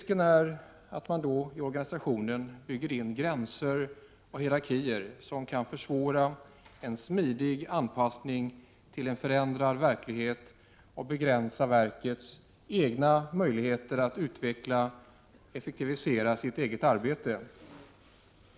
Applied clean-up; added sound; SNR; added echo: none; none; none; none.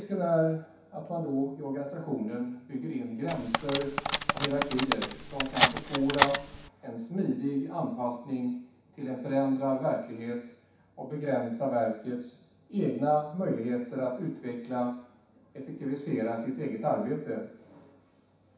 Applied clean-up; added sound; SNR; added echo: none; Cutlery, silverware; -1 dB; reverberation time 0.7 s.